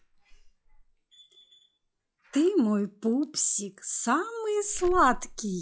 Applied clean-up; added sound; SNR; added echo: classical method log-MMSE.